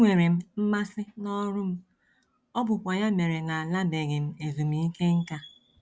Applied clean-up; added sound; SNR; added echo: none; none; none; none.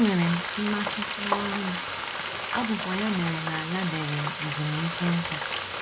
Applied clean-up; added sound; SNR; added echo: none; Frying (food); 1 dB; none.